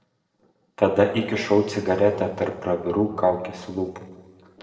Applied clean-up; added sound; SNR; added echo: neural separator model SepFormer DNS4.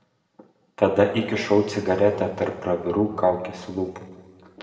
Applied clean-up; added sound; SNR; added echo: none; Bark; 18 dB; reverberation time 1.4 s.